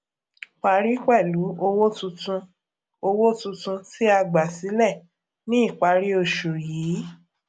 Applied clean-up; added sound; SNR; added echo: none; none; none; none.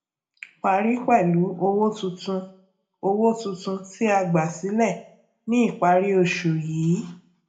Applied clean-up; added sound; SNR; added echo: none; none; none; reverberation time 0.3 s.